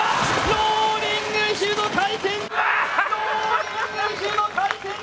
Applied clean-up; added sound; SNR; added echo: none; none; none; none.